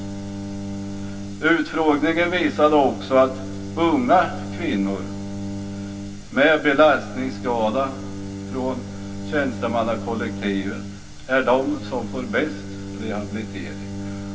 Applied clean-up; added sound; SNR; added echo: none; Bowed string instrument; 9 dB; reverberation time 0.2 s.